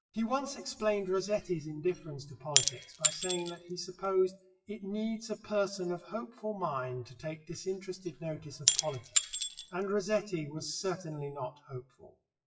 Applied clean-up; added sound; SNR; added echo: classical method WPE with log-MMSE.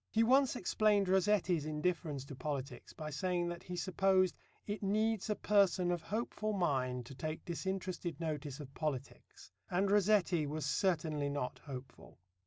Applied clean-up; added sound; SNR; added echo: none; none; none; none.